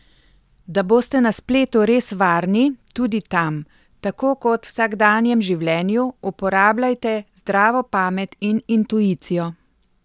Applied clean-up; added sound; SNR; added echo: none; none; none; none.